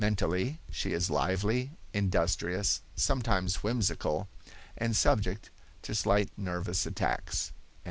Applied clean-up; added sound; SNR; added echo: none; none; none; none.